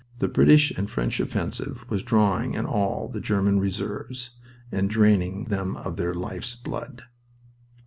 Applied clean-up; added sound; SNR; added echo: none; none; none; none.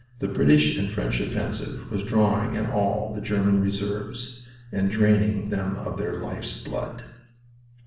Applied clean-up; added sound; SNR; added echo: none; none; none; reverberation time 0.7 s.